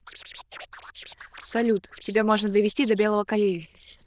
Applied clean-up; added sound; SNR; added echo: neural diffusion model UNIVERSE++.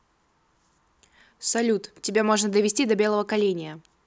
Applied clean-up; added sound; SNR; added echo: none; none; none; none.